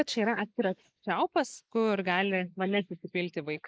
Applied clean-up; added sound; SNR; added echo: neural mask model Resemble Enhance denoiser.